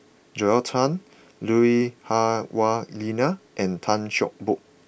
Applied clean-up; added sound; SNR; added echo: none; none; none; none.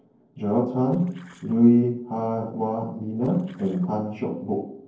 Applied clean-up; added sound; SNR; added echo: neural separator model SepFormer DNS4.